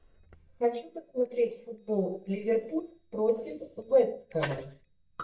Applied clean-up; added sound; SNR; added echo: neural mask model DeepFilterNet 3.